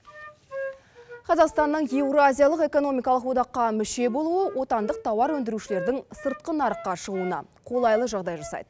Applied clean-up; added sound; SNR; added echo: none; Wind instrument, woodwind instrument; 16 dB; none.